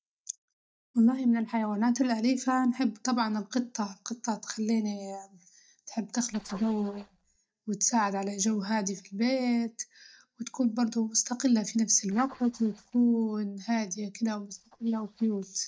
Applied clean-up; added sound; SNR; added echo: neural mask model DeepFilterNet 3.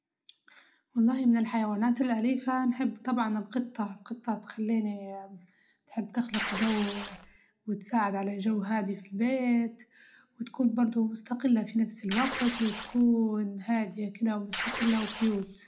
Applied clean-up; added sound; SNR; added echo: none; Tearing; 4 dB; reverberation time 0.2 s.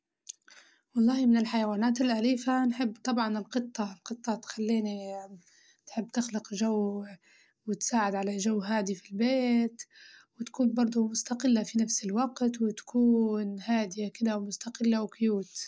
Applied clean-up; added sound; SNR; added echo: none; none; none; none.